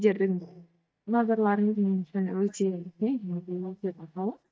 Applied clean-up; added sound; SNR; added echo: neural mask model DeepFilterNet 3.